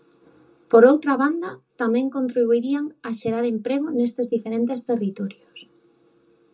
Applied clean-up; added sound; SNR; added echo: none; none; none; reverberation time 0.2 s.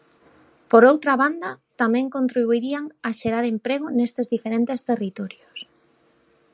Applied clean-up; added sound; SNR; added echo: none; none; none; none.